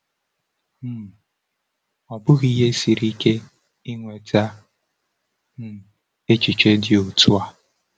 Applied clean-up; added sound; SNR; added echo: none; none; none; none.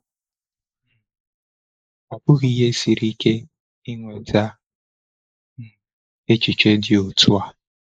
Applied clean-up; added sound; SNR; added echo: neural mask model Resemble Enhance denoiser.